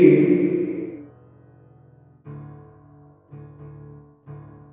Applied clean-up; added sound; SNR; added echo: none; Piano; 20 dB; reverberation time 2.1 s.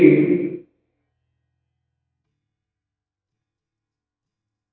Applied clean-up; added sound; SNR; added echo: neural mask model DeepFilterNet 3.